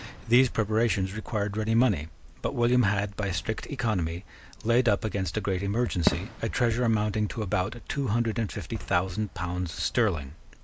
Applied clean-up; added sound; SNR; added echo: none; Fireworks; 15 dB; none.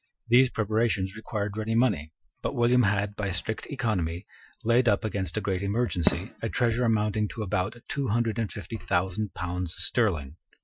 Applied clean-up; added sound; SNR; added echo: classical method Wiener filter.